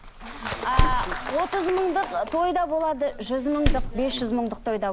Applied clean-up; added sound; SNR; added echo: none; Door; 3 dB; none.